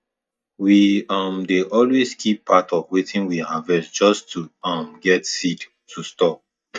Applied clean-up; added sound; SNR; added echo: neural mask model DeepFilterNet 3.